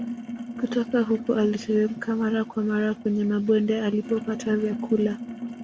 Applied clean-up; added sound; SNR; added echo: none; Sink (filling or washing); 11 dB; none.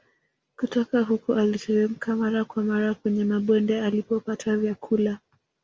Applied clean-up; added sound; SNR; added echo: none; none; none; none.